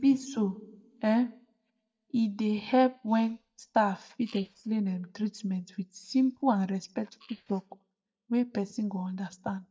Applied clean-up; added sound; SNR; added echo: neural mask model DeepFilterNet 3.